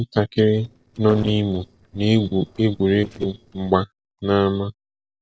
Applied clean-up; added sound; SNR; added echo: neural separator model SepFormer DNS4.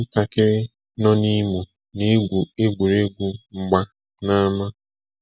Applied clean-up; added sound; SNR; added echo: none; none; none; none.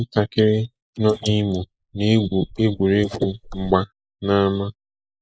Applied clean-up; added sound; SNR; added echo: neural mask model Resemble Enhance denoiser.